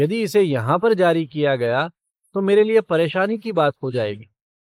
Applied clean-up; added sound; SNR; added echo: neural mask model Resemble Enhance denoiser.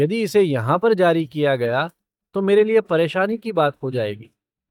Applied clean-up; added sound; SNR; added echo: neural mask model DeepFilterNet 3.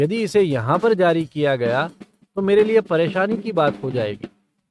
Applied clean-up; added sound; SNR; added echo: neural mask model RNNoise.